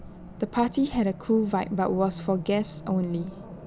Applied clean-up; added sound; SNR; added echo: none; Race car, auto racing; 14 dB; none.